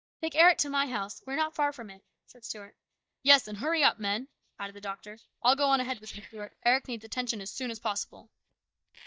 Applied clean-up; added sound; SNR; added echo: neural mask model DeepFilterNet 3.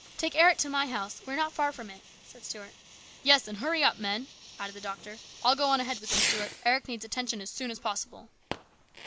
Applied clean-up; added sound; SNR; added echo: none; Fireworks; 10 dB; none.